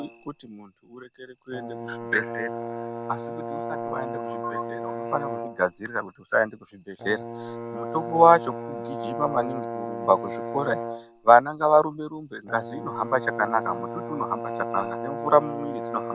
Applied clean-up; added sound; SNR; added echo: none; Brass instrument; 8 dB; none.